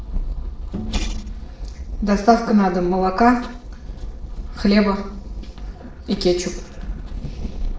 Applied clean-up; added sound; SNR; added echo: neural separator model SepFormer DNS4.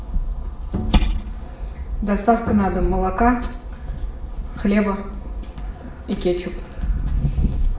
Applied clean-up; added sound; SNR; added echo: none; Bowed string instrument; 11 dB; reverberation time 0.7 s.